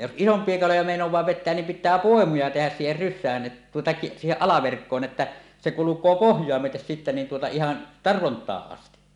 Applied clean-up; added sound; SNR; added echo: none; none; none; none.